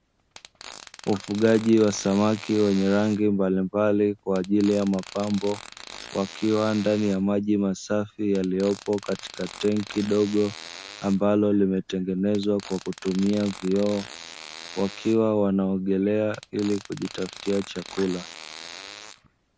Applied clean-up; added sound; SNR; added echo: none; Fart; 18 dB; none.